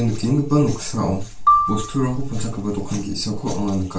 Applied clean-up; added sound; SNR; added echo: none; Marimba, xylophone; 2 dB; reverberation time 0.2 s.